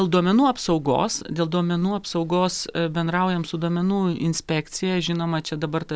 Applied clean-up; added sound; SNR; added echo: none; none; none; none.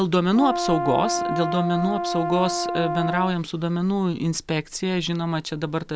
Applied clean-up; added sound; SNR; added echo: none; Brass instrument; 3 dB; none.